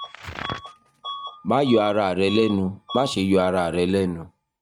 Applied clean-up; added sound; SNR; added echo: neural mask model RNNoise.